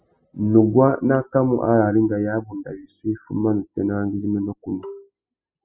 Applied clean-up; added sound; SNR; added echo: classical method spectral subtraction.